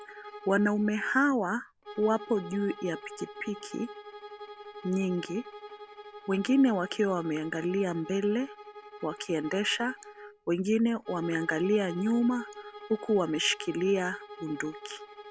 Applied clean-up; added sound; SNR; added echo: none; Bowed string instrument; 15 dB; none.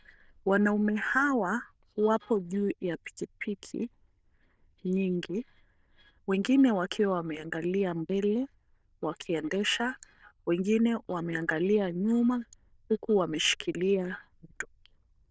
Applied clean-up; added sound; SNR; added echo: neural diffusion model UNIVERSE++.